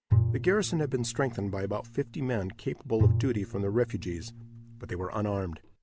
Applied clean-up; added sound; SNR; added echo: none; Bowed string instrument; 1 dB; none.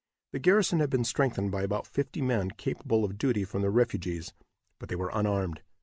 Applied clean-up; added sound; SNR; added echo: none; none; none; none.